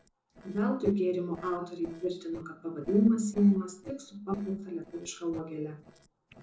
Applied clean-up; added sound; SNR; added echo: neural separator model SepFormer DNS4.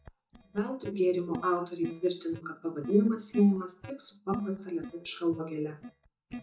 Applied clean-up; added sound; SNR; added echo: neural mask model DeepFilterNet 3.